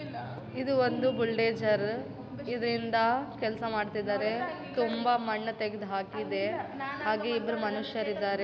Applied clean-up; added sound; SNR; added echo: none; none; none; none.